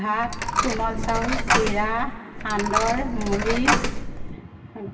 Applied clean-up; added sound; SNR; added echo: none; Coin (dropping); -2 dB; reverberation time 2.3 s.